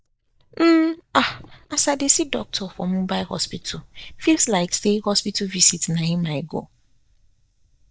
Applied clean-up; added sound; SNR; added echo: neural mask model DeepFilterNet 3.